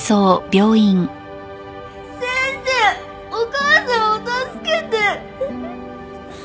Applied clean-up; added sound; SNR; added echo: none; none; none; none.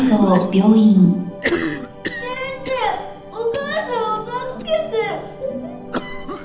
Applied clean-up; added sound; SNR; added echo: none; Cough; 11 dB; reverberation time 0.8 s.